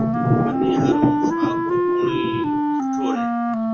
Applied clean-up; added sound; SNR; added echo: none; Wind instrument, woodwind instrument; -3 dB; reverberation time 0.3 s.